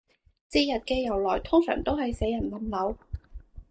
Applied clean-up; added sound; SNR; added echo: neural mask model DeepFilterNet 3.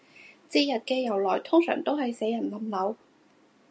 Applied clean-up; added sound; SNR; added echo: none; none; none; none.